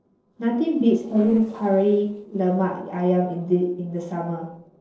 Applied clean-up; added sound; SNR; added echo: neural separator model SepFormer DNS4.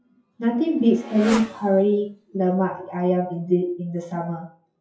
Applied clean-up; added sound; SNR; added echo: classical method WPE with log-MMSE.